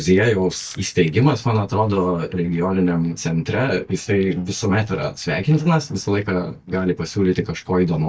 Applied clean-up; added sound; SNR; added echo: neural mask model DeepFilterNet 3.